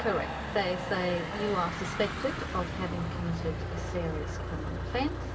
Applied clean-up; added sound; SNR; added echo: none; Motor vehicle (road); 2 dB; reverberation time 2.3 s.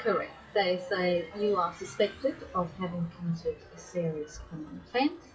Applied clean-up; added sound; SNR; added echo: classical method WPE with log-MMSE.